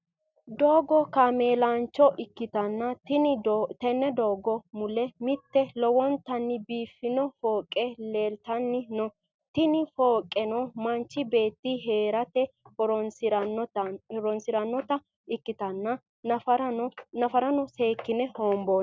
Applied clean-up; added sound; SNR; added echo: none; none; none; none.